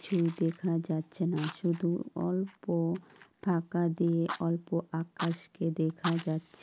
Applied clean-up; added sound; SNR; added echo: none; Fire; 16 dB; none.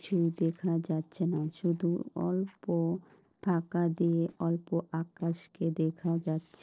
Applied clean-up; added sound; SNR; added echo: neural separator model SepFormer DNS4.